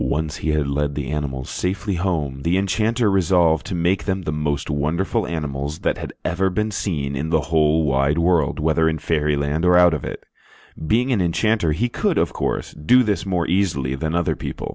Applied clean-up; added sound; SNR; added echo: none; none; none; none.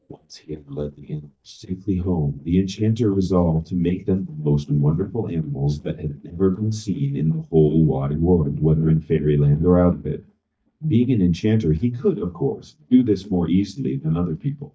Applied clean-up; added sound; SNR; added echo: neural mask model DeepFilterNet 3.